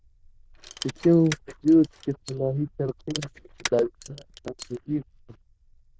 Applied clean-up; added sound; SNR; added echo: neural diffusion model UNIVERSE++.